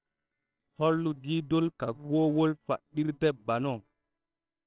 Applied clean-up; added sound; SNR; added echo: neural separator model SepFormer WHAMR!.